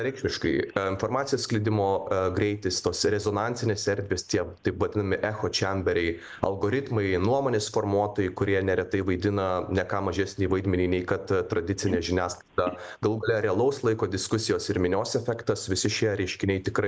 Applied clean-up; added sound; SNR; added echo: none; none; none; none.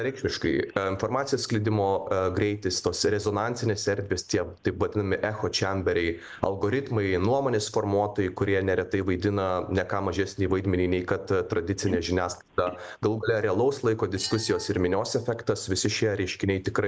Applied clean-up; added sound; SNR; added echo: neural separator model SepFormer DNS4.